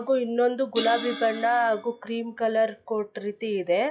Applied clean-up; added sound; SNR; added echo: classical method log-MMSE.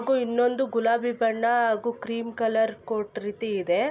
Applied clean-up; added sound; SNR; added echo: none; none; none; none.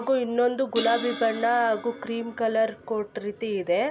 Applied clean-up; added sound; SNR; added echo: none; Crash cymbal; 11 dB; none.